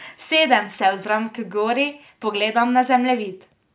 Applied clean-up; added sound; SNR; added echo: none; none; none; none.